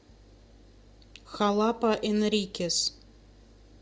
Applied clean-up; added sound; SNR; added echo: none; none; none; none.